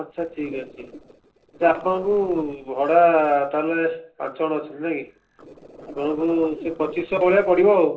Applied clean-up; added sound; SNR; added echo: neural separator model SepFormer DNS4.